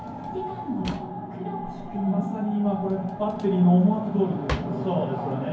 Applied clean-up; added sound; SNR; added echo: none; Drawer open or close; 15 dB; reverberation time 0.9 s.